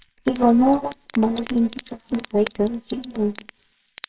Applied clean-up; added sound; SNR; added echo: neural separator model SepFormer WHAMR!.